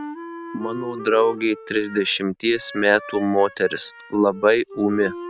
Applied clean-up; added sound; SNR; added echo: none; Wind instrument, woodwind instrument; 14 dB; none.